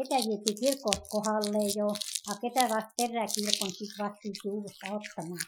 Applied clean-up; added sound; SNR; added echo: classical method Wiener filter.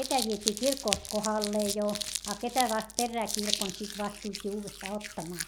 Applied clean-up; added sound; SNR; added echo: none; Crumpling, crinkling; 4 dB; none.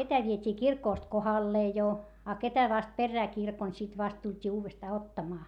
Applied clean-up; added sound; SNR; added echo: none; none; none; none.